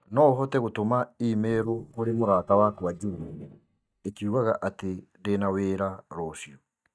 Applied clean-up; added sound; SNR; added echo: neural mask model DeepFilterNet 3.